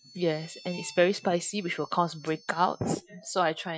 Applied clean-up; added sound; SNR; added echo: classical method Wiener filter.